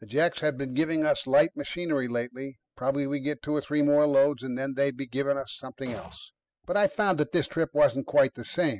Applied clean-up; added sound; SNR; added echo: classical method spectral subtraction.